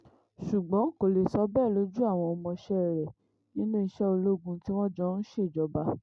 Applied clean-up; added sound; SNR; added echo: none; none; none; none.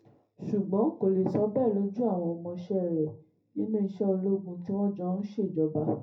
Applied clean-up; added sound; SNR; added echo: none; none; none; reverberation time 0.3 s.